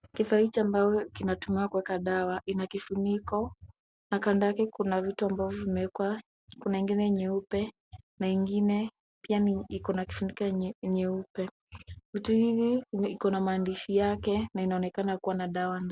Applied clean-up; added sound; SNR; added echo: none; none; none; none.